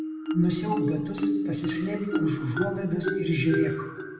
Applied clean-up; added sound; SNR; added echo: none; Marimba, xylophone; 1 dB; reverberation time 1.0 s.